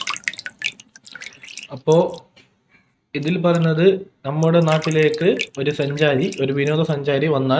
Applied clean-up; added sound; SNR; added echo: neural mask model RNNoise.